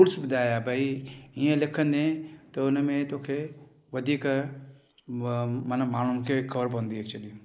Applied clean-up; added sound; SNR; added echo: neural mask model Resemble Enhance denoiser.